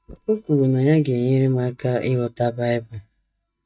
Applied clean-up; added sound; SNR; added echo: neural mask model DeepFilterNet 3.